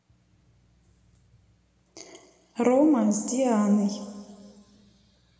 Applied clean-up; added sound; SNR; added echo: none; none; none; reverberation time 2.1 s.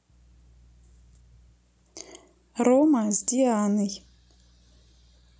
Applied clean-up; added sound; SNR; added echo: none; none; none; none.